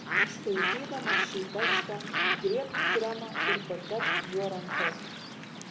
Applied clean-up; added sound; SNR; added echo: none; Bird; -4 dB; reverberation time 1.3 s.